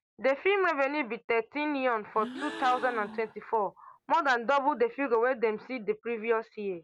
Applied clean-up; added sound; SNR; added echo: none; Gasp; 15 dB; none.